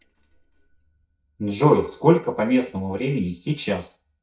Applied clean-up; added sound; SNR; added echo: neural mask model DeepFilterNet 3.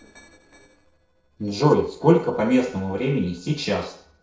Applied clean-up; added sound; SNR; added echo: neural separator model SepFormer DNS4.